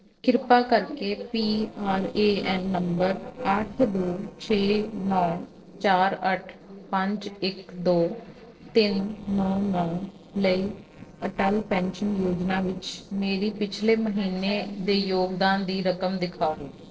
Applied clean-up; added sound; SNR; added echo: neural separator model SepFormer DNS4.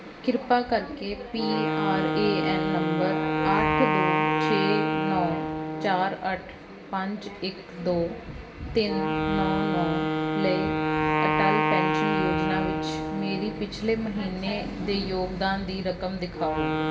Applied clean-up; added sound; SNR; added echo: none; Wind instrument, woodwind instrument; -1 dB; reverberation time 1.0 s.